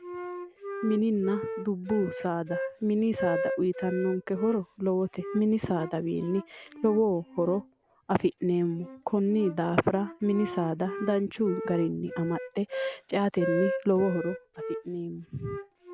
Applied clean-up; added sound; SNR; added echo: none; Wind instrument, woodwind instrument; 9 dB; none.